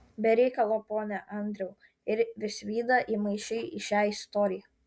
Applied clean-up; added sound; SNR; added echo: none; none; none; none.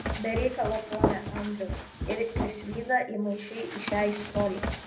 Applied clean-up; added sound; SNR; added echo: none; Run; 2 dB; reverberation time 0.5 s.